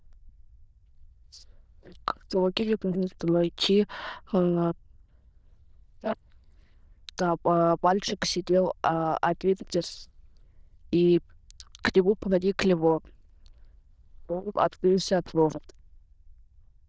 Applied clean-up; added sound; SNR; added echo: neural diffusion model UNIVERSE++.